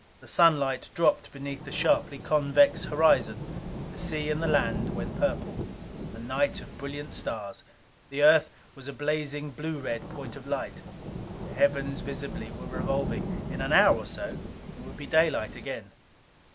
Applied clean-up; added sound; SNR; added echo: none; Rain / Thunderstorm; 9 dB; none.